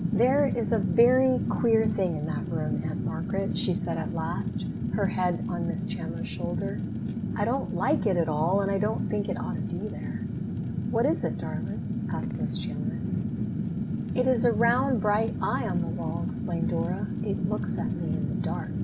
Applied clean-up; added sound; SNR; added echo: none; Fire; 0 dB; none.